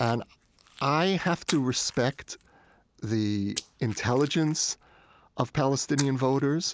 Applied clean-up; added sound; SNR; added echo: neural mask model Resemble Enhance denoiser.